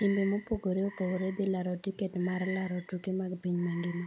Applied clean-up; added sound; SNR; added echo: none; Frog; 17 dB; none.